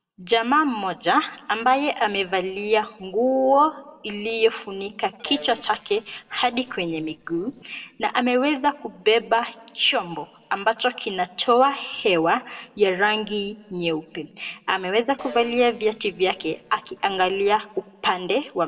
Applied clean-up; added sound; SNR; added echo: neural separator model SepFormer DNS4.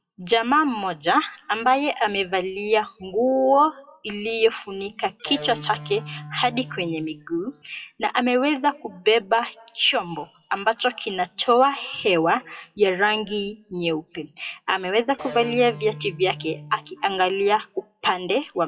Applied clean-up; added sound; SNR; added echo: classical method WPE with log-MMSE.